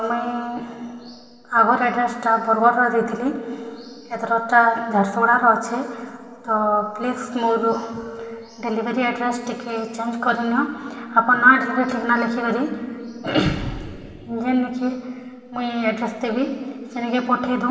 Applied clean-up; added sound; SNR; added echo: none; none; none; reverberation time 2.4 s.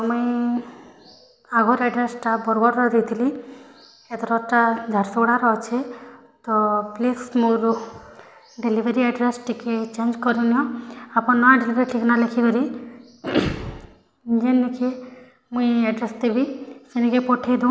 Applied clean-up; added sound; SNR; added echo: none; none; none; none.